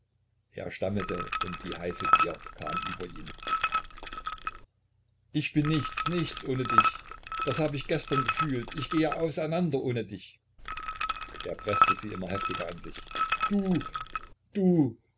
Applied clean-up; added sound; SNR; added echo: none; Liquid; -2 dB; none.